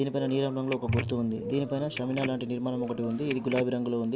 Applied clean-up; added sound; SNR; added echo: none; Bowed string instrument + Telephone; 8 dB; none.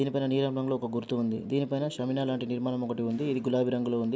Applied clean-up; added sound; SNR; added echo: none; none; none; none.